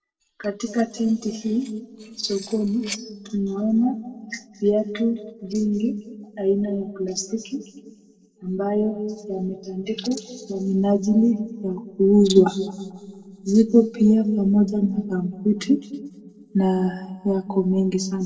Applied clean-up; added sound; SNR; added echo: neural separator model SepFormer DNS4.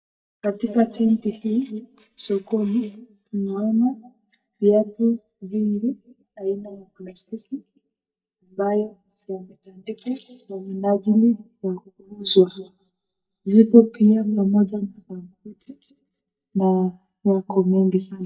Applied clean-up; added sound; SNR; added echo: neural mask model DeepFilterNet 3.